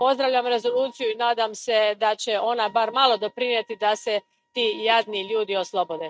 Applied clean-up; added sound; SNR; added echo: neural mask model RNNoise.